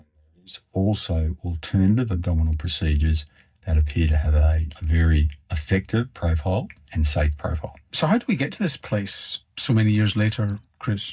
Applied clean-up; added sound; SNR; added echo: neural mask model DeepFilterNet 3.